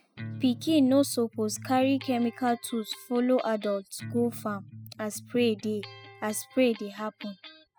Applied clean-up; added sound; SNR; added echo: classical method spectral subtraction.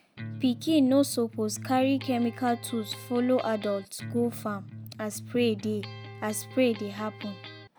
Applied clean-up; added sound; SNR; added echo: none; Electric guitar; 13 dB; none.